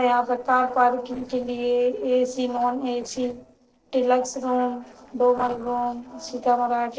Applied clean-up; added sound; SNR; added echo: neural separator model SepFormer DNS4.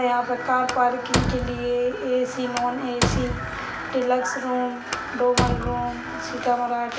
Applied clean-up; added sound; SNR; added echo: none; Slam; 4 dB; reverberation time 0.7 s.